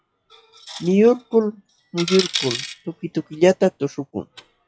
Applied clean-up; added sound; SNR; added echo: classical method log-MMSE.